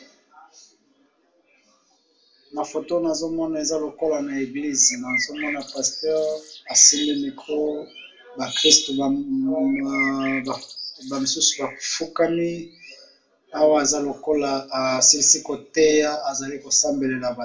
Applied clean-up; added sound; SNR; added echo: none; Bird; 11 dB; reverberation time 0.2 s.